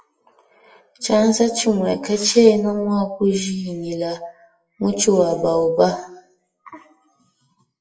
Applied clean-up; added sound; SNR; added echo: classical method WPE with log-MMSE.